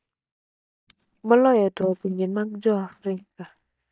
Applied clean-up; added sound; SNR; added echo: neural mask model DeepFilterNet 3.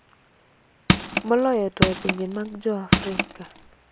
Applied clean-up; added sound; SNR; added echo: none; Crushing; -3 dB; none.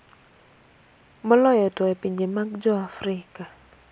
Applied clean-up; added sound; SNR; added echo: none; none; none; none.